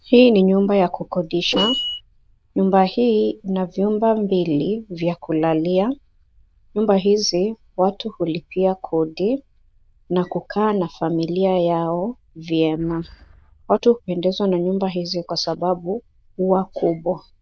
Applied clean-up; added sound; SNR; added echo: neural diffusion model UNIVERSE++.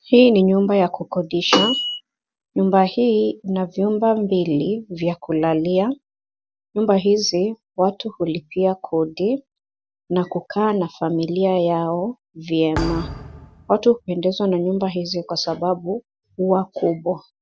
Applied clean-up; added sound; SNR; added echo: none; Thump, thud; 11 dB; none.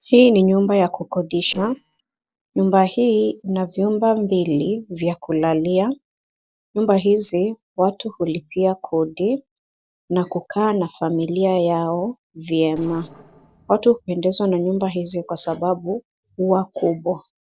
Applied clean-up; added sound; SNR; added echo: neural separator model SepFormer DNS4.